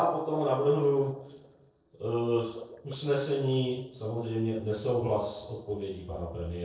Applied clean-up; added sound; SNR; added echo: neural separator model SepFormer DNS4.